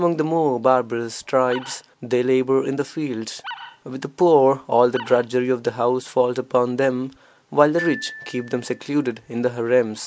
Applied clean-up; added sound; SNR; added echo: none; Glockenspiel + Animal; 16 dB; none.